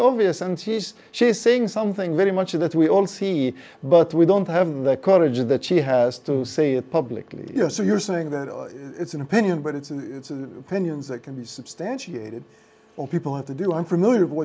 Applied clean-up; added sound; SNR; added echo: none; none; none; none.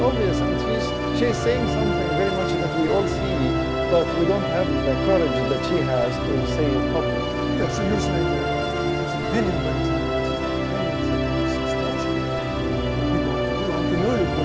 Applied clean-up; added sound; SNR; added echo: none; Musical instrument; -4 dB; none.